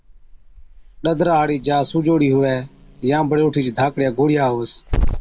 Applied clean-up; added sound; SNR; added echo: none; Growling / Hiss; 8 dB; none.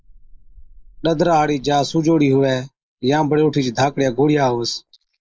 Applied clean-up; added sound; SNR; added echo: neural mask model Resemble Enhance denoiser.